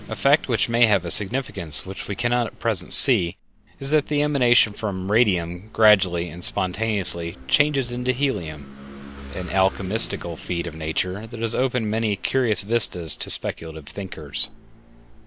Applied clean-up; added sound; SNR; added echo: none; Engine / Vehicle; 19 dB; none.